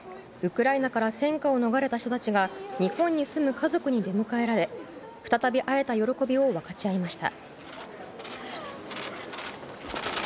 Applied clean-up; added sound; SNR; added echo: none; none; none; none.